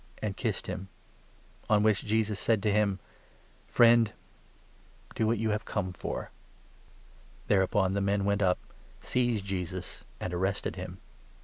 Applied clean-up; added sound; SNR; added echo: none; none; none; none.